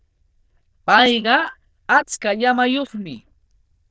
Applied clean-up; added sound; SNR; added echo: neural diffusion model UNIVERSE++.